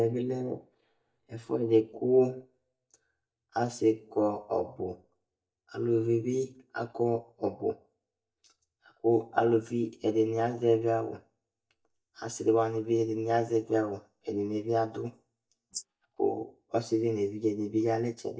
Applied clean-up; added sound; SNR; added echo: neural mask model DeepFilterNet 3.